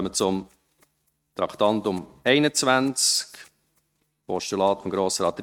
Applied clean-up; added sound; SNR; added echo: neural mask model RNNoise.